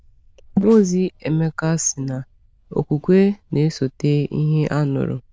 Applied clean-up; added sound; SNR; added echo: neural diffusion model UNIVERSE++.